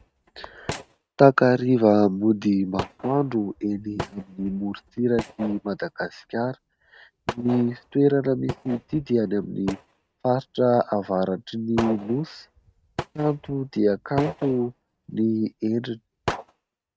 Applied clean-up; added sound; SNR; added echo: neural mask model RNNoise.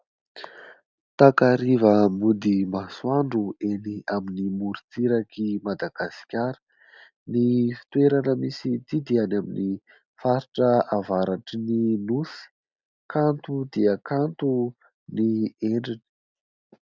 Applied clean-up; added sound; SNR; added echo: none; none; none; none.